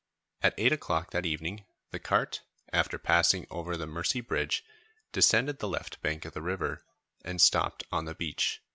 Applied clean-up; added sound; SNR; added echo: none; none; none; none.